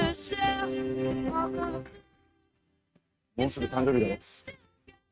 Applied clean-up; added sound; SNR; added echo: neural mask model RNNoise.